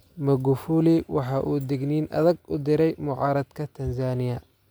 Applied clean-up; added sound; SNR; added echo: none; none; none; none.